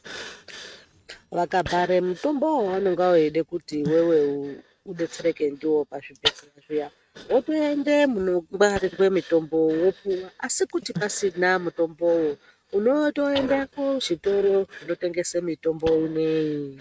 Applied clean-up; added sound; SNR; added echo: neural mask model RNNoise.